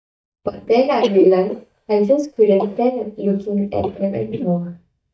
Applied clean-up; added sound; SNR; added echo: neural mask model DeepFilterNet 3.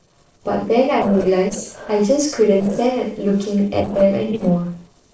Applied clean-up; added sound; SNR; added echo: neural separator model SepFormer DNS4.